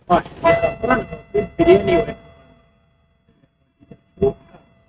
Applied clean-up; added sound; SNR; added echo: neural mask model RNNoise.